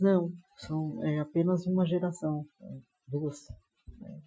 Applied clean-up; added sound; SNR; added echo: classical method Wiener filter.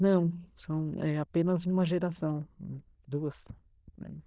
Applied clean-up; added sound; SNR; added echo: neural diffusion model UNIVERSE++.